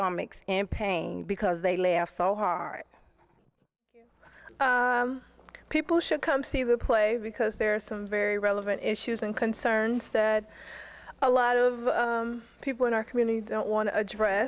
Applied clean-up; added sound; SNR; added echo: none; none; none; none.